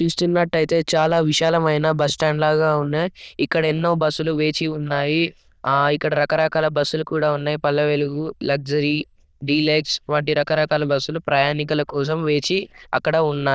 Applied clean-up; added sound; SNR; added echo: neural diffusion model UNIVERSE++.